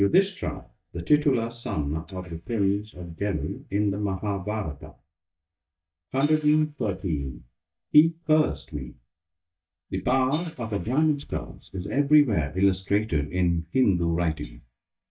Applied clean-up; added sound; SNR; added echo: neural mask model DeepFilterNet 3.